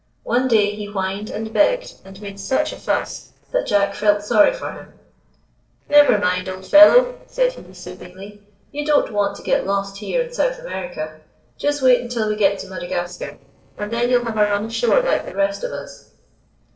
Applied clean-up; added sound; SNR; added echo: neural separator model SepFormer DNS4.